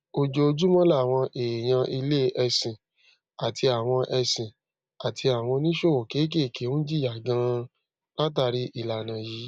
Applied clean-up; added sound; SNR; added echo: none; none; none; none.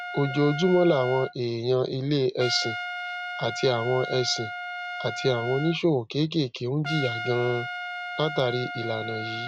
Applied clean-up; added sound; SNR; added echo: none; Trumpet; 8 dB; none.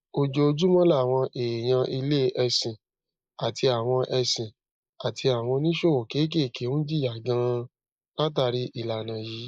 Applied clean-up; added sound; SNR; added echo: neural mask model Resemble Enhance denoiser.